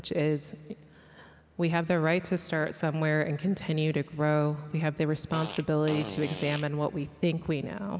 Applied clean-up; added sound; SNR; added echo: none; Fart; 10 dB; none.